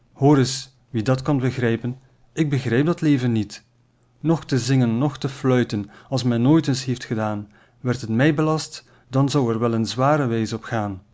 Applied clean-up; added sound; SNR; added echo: none; none; none; none.